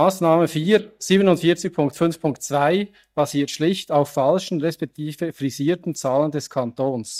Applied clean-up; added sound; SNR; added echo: neural mask model DeepFilterNet 3.